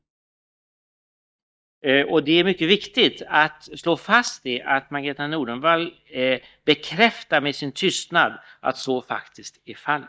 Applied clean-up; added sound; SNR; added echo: neural mask model DeepFilterNet 3.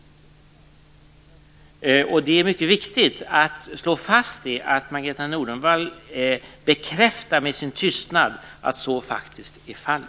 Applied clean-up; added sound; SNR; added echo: none; none; none; none.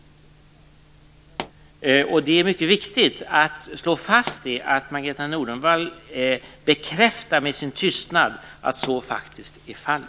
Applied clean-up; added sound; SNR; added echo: none; Explosion; 15 dB; none.